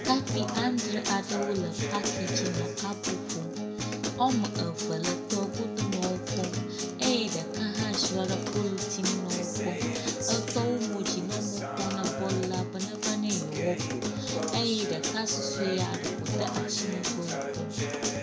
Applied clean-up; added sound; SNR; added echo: none; Acoustic guitar; -1 dB; reverberation time 0.9 s.